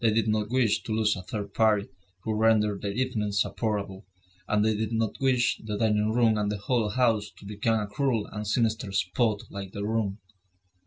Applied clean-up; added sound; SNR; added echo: none; none; none; none.